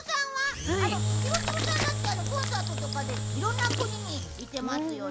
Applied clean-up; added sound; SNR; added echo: none; Engine / Drill; -2 dB; none.